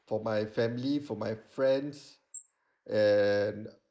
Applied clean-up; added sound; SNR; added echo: neural mask model Resemble Enhance denoiser.